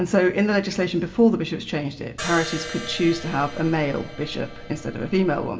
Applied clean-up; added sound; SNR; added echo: none; Crash cymbal; 12 dB; reverberation time 1.3 s.